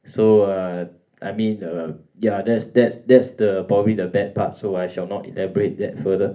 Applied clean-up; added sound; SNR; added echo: none; none; none; reverberation time 0.3 s.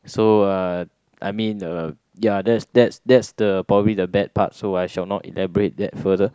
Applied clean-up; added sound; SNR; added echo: none; none; none; none.